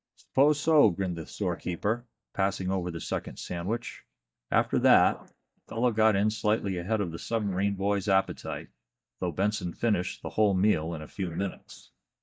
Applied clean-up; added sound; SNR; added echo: neural mask model DeepFilterNet 3.